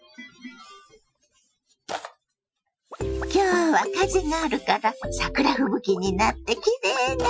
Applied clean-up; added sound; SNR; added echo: classical method Wiener filter.